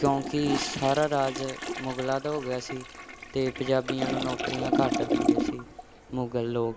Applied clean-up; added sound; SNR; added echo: none; Toilet flush; 2 dB; none.